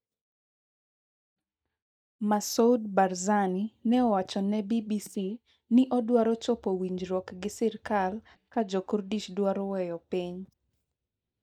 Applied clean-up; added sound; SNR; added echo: neural mask model DeepFilterNet 3.